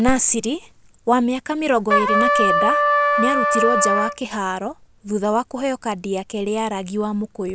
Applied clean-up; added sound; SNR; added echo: none; Trumpet; -3 dB; none.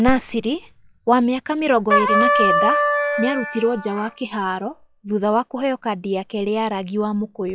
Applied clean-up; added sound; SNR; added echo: classical method log-MMSE.